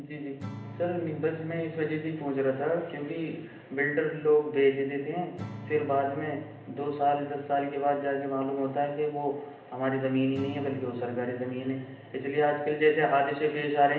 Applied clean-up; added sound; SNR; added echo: none; Acoustic guitar / Strum; 18 dB; reverberation time 0.8 s.